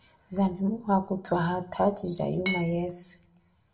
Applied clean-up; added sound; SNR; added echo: none; Glass; 5 dB; reverberation time 0.4 s.